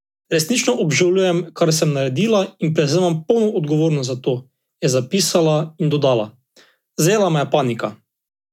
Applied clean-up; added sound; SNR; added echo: none; none; none; none.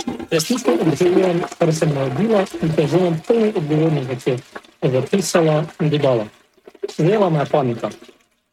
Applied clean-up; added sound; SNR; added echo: neural mask model RNNoise.